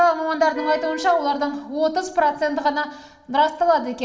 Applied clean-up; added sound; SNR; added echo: none; Wind instrument, woodwind instrument; 14 dB; reverberation time 0.6 s.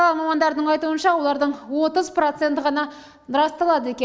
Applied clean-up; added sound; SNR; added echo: none; none; none; none.